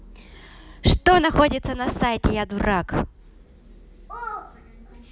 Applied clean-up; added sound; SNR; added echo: none; none; none; none.